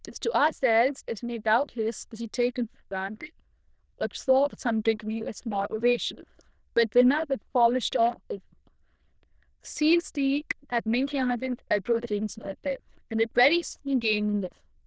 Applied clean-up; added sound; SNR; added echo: neural diffusion model UNIVERSE++.